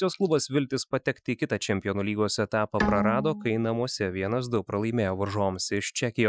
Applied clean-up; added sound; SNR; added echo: classical method Wiener filter.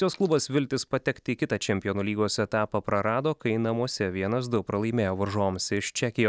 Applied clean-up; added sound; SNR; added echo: none; none; none; none.